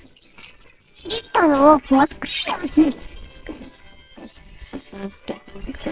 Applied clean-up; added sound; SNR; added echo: neural separator model SepFormer WHAMR!.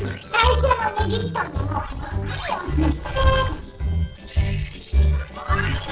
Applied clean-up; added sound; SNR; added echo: neural separator model SepFormer DNS4.